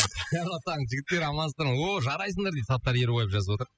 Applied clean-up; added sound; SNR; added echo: classical method spectral subtraction.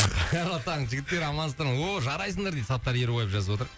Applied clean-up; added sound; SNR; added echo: none; Fire; 13 dB; none.